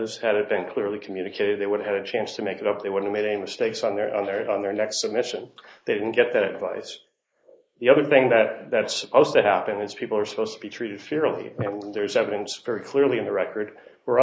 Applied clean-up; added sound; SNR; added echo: neural mask model Resemble Enhance denoiser.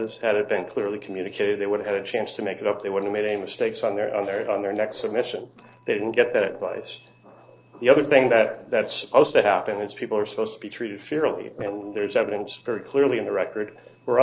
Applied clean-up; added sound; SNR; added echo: neural separator model SepFormer DNS4.